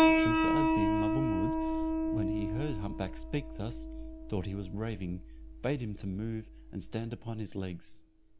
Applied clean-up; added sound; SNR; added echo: none; Piano; -5 dB; none.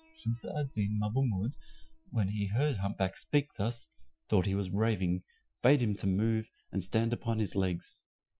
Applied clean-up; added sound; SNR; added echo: classical method Wiener filter.